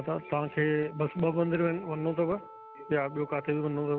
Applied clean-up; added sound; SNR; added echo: none; Wind instrument, woodwind instrument; 19 dB; none.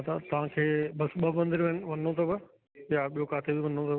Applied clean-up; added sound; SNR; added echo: none; none; none; none.